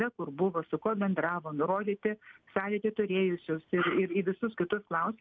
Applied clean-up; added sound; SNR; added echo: none; none; none; none.